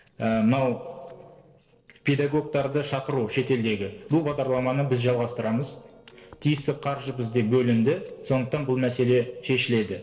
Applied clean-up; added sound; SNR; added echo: neural separator model SepFormer DNS4.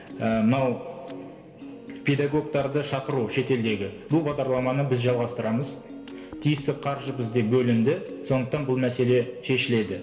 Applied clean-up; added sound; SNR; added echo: none; Piano; 16 dB; reverberation time 0.4 s.